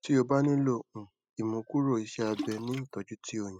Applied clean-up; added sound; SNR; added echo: classical method spectral subtraction.